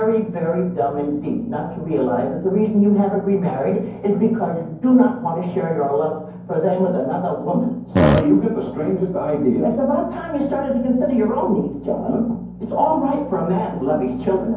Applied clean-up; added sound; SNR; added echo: none; Fart; -2 dB; reverberation time 0.9 s.